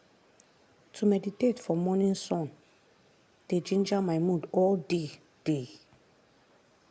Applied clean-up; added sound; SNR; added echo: none; none; none; none.